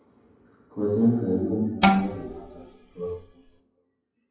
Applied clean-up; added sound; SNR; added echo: classical method WPE with log-MMSE.